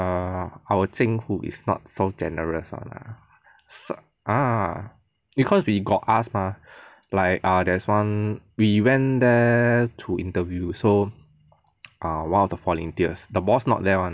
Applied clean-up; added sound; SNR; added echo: none; none; none; none.